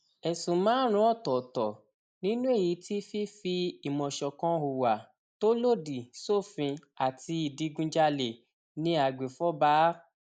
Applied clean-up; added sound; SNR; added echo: neural mask model Resemble Enhance denoiser.